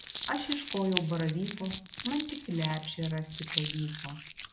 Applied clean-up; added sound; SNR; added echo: none; Crumpling, crinkling; 0 dB; none.